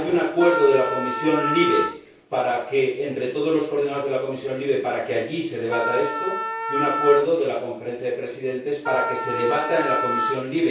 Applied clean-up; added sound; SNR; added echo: none; Wind instrument, woodwind instrument; 3 dB; reverberation time 0.6 s.